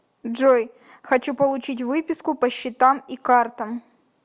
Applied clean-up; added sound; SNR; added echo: none; none; none; none.